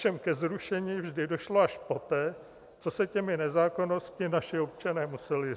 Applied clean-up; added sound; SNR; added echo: none; none; none; none.